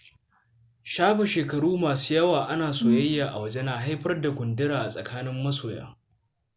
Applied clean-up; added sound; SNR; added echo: none; Brass instrument; -1 dB; none.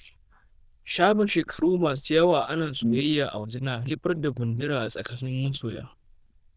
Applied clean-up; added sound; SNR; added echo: neural diffusion model UNIVERSE++.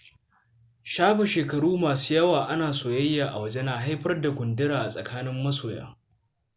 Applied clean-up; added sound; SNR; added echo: none; none; none; none.